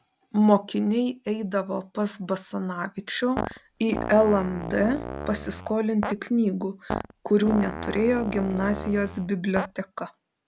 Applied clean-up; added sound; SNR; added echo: none; Fart; 8 dB; none.